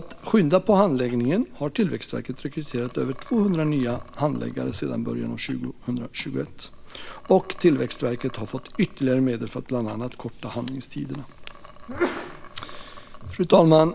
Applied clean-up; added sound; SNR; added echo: none; Liquid; 17 dB; none.